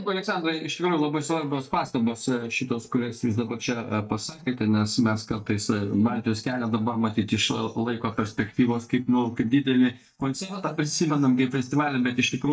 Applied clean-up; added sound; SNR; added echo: neural mask model DeepFilterNet 3.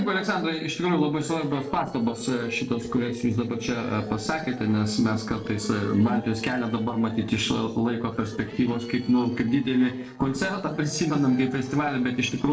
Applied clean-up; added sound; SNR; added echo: neural separator model SepFormer DNS4.